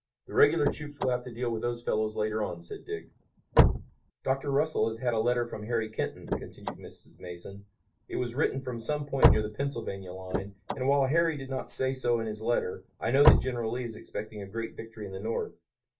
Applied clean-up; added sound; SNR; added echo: none; Slam / Car; 1 dB; reverberation time 0.2 s.